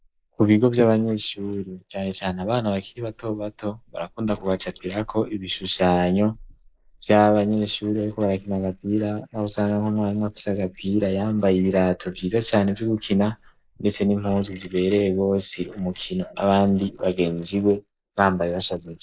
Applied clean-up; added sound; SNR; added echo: neural mask model Resemble Enhance denoiser.